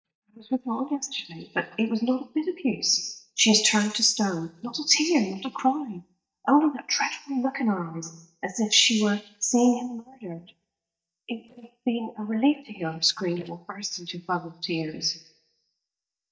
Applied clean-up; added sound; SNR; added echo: neural mask model DeepFilterNet 3.